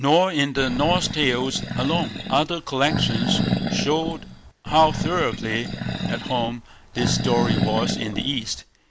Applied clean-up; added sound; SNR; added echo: none; Animal; 3 dB; none.